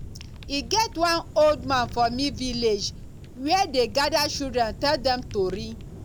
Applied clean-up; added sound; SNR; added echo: none; Fire; 13 dB; none.